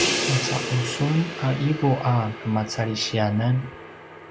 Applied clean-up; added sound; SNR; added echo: none; Crash cymbal; 6 dB; none.